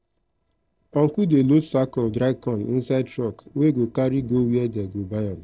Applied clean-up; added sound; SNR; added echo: neural separator model SepFormer DNS4.